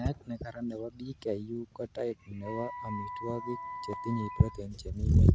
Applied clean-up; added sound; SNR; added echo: none; Wind instrument, woodwind instrument; 11 dB; none.